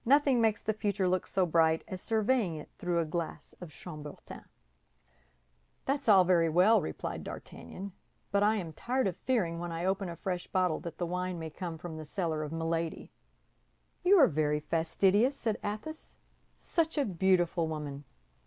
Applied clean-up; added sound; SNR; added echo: none; none; none; none.